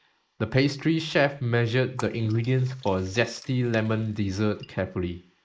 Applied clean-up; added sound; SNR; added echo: neural mask model Resemble Enhance denoiser.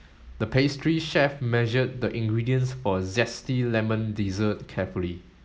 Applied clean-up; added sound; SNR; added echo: none; none; none; none.